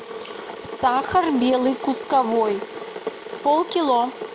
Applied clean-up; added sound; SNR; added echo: none; Boiling / Water; 11 dB; none.